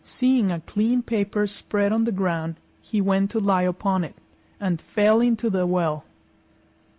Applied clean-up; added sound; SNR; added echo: none; none; none; none.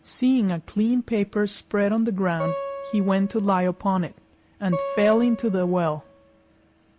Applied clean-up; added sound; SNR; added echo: none; Acoustic guitar; 11 dB; none.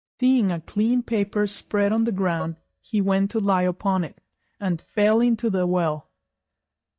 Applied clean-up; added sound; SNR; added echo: neural mask model DeepFilterNet 3.